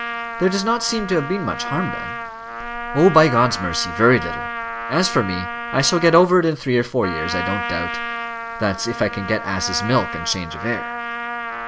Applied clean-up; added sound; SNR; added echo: none; Trumpet; 8 dB; none.